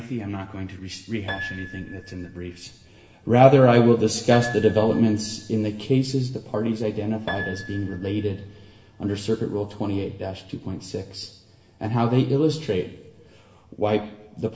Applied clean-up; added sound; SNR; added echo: none; Piano; 17 dB; reverberation time 1.6 s.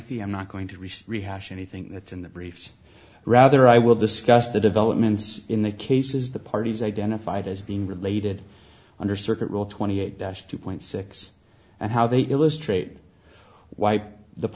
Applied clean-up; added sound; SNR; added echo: none; none; none; none.